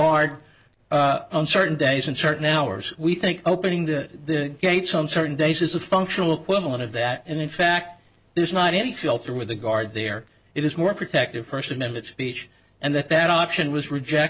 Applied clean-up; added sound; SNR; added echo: neural separator model SepFormer DNS4.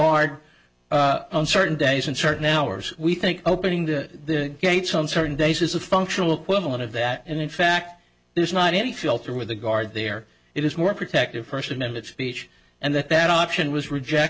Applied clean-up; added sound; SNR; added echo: none; none; none; none.